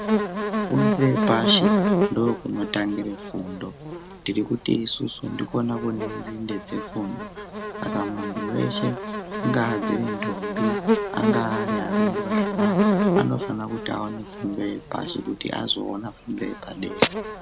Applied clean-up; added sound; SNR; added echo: none; Buzz; -1 dB; none.